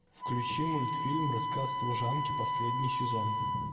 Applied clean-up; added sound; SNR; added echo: none; Wind instrument, woodwind instrument; -2 dB; reverberation time 1.4 s.